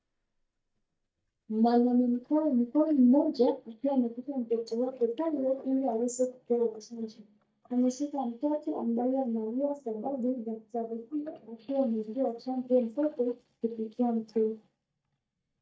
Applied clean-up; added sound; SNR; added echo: neural mask model DeepFilterNet 3.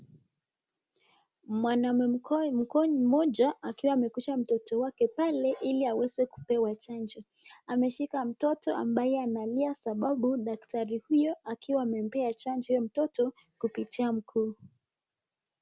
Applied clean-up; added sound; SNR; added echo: none; none; none; none.